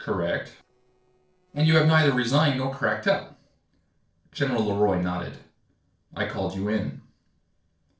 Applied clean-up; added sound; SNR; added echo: neural separator model SepFormer DNS4.